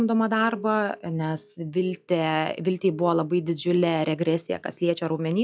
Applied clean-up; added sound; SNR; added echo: classical method log-MMSE.